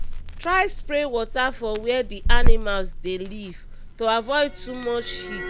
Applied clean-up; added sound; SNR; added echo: none; Crackle; -4 dB; none.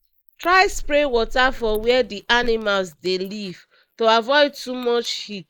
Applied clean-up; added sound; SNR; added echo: neural mask model Resemble Enhance denoiser.